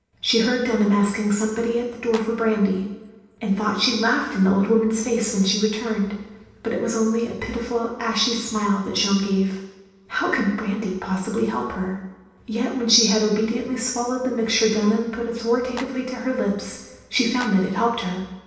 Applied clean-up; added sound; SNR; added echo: none; Clapping; 16 dB; reverberation time 0.9 s.